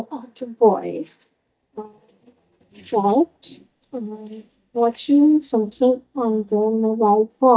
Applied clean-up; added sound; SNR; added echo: neural mask model DeepFilterNet 3.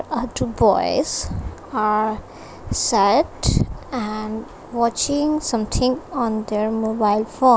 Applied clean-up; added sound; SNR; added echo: none; none; none; none.